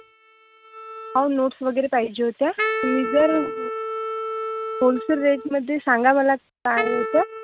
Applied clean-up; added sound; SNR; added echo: neural mask model RNNoise.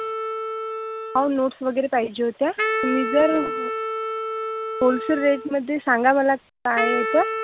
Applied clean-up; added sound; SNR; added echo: none; Wind instrument, woodwind instrument; 5 dB; none.